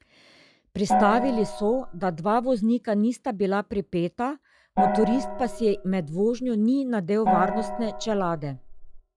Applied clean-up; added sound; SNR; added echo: classical method log-MMSE.